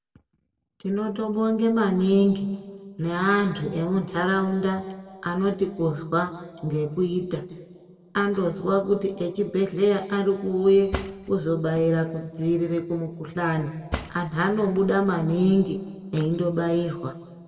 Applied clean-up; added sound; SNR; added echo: none; Cutlery, silverware / Drawer open or close; 12 dB; reverberation time 1.5 s.